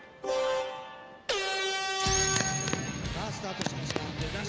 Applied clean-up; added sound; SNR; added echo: none; none; none; none.